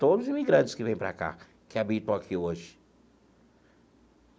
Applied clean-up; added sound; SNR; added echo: none; none; none; none.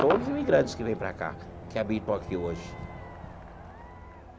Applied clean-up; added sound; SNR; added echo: none; Crowd / Cheering / Fireworks; 7 dB; none.